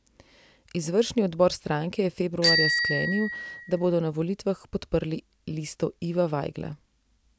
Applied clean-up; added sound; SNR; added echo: none; Bicycle bell; -1 dB; none.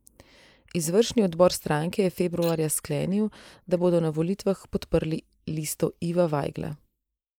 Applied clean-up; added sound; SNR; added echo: neural mask model Resemble Enhance denoiser.